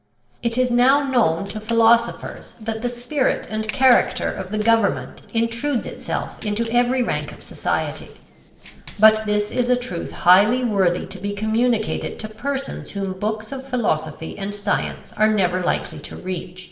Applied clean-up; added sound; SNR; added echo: neural separator model SepFormer DNS4.